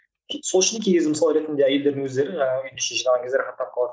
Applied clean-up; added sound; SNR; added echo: none; none; none; none.